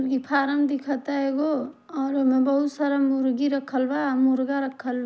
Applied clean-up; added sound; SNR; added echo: none; none; none; none.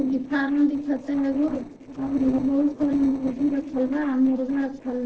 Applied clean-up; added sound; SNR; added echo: neural separator model SepFormer DNS4.